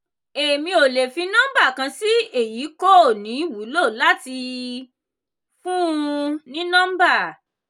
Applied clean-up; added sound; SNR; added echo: none; none; none; none.